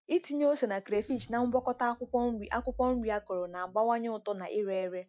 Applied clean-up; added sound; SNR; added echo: classical method log-MMSE.